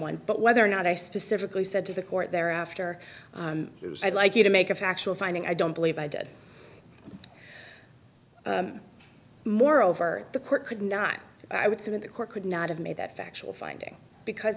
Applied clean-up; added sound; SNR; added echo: none; none; none; none.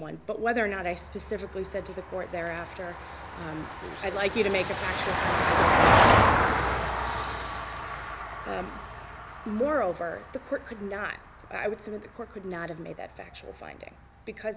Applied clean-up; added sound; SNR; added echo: none; Vehicle; -4 dB; none.